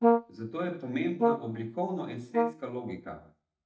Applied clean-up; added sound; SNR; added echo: neural mask model DeepFilterNet 3.